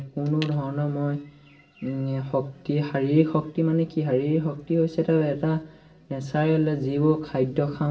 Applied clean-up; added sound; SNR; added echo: none; none; none; reverberation time 0.5 s.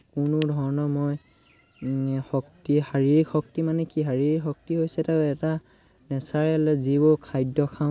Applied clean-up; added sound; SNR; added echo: none; none; none; none.